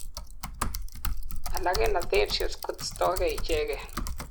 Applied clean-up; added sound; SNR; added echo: none; Typing; -1 dB; none.